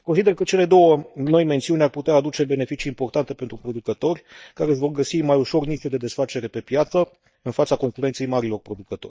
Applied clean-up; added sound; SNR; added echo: neural mask model DeepFilterNet 3.